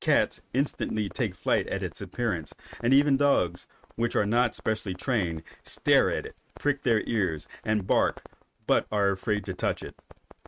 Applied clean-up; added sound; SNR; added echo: neural mask model RNNoise.